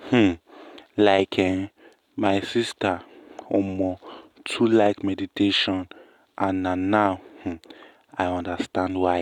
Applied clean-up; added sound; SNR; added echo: none; none; none; none.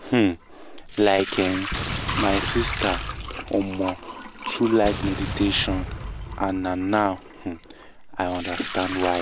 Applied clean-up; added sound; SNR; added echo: none; Sink (filling or washing) / Liquid + Explosion; 5 dB; none.